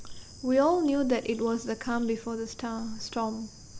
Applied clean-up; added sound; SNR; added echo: none; Bird / Insect; 14 dB; none.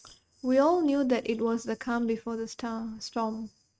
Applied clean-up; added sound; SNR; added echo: neural mask model RNNoise.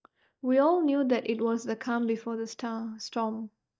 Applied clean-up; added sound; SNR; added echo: neural mask model DeepFilterNet 3.